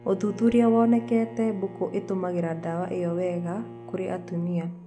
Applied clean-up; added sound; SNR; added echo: none; Bowed string instrument; 16 dB; none.